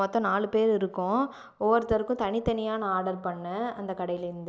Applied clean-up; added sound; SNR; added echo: none; none; none; none.